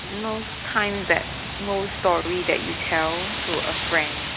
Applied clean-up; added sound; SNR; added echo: none; Wind; 5 dB; none.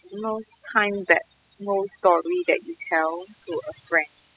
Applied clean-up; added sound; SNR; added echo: classical method spectral subtraction.